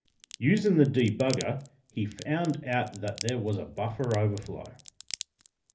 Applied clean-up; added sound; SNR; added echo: none; Crack; 16 dB; reverberation time 0.3 s.